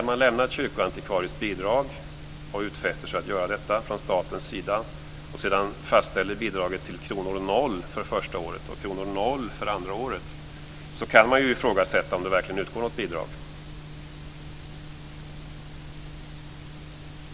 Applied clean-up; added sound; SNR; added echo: none; none; none; none.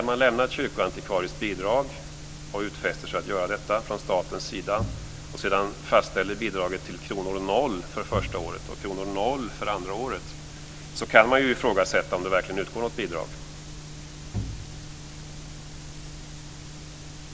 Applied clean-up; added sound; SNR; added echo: none; Bowed string instrument; 10 dB; none.